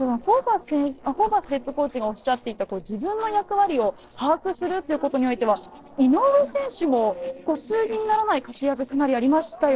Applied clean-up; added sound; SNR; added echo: neural separator model SepFormer DNS4.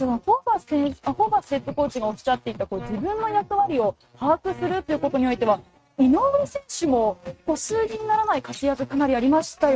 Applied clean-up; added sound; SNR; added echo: neural mask model RNNoise.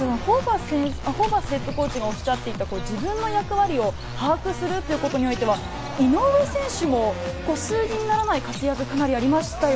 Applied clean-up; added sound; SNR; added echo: none; Rain; 16 dB; none.